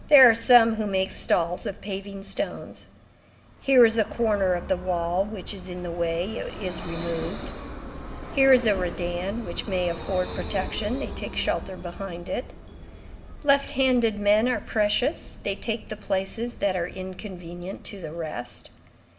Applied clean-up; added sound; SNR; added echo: none; Vehicle; 13 dB; reverberation time 1.0 s.